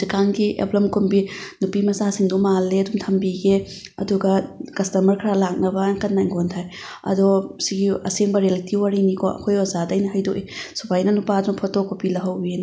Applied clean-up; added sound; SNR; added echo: none; none; none; none.